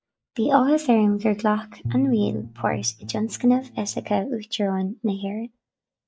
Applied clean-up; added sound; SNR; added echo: neural mask model DeepFilterNet 3.